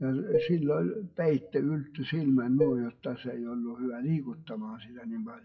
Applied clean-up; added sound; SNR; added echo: classical method WPE with log-MMSE.